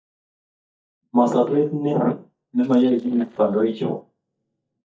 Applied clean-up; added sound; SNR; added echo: neural mask model DeepFilterNet 3.